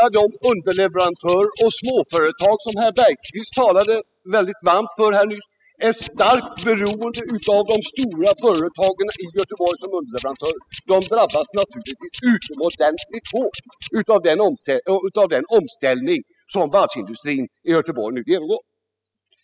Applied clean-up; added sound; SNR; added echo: classical method spectral subtraction.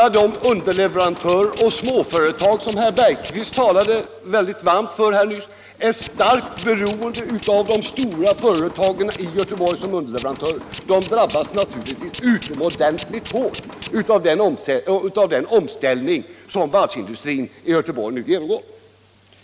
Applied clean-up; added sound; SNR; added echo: none; Tools; 12 dB; none.